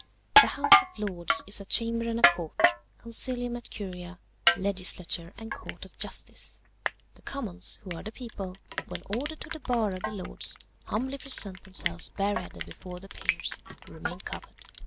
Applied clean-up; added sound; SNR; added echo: none; Crushing; -3 dB; none.